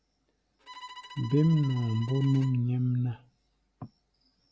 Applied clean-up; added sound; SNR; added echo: none; Bowed string instrument; 19 dB; none.